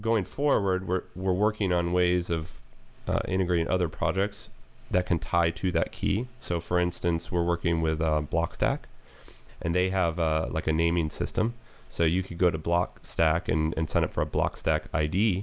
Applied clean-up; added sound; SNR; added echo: none; none; none; none.